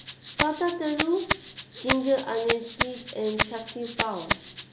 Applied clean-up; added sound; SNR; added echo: none; Rattle (instrument); -4 dB; none.